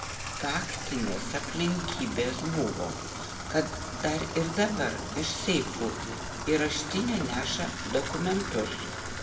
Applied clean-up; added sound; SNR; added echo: none; Bathtub (filling or washing) / Water tap, faucet; 5 dB; reverberation time 1.6 s.